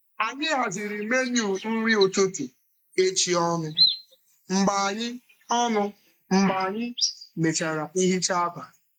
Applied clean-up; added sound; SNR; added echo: neural mask model Resemble Enhance denoiser.